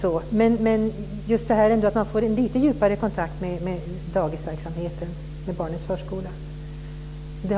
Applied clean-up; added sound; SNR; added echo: none; none; none; none.